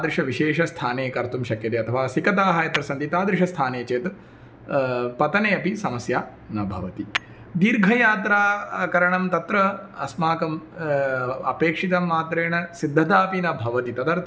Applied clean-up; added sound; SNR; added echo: none; Tap / Hammer; 14 dB; none.